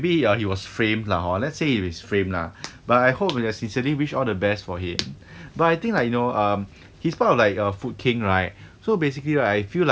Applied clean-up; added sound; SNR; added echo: none; none; none; none.